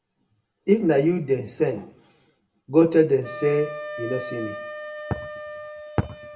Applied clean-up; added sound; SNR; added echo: none; Wind instrument, woodwind instrument; 13 dB; reverberation time 0.5 s.